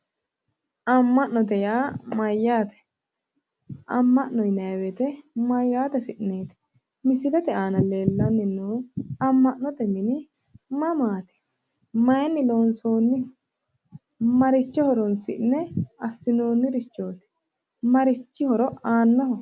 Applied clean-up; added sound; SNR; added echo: none; none; none; none.